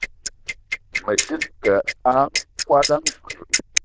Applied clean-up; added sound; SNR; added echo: neural diffusion model UNIVERSE++.